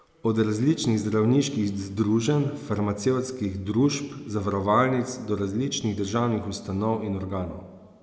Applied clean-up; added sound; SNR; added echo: none; none; none; none.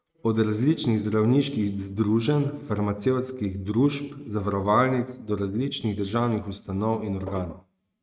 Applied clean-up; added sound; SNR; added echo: neural mask model RNNoise.